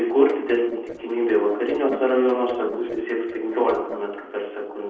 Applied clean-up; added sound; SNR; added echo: neural separator model SepFormer DNS4.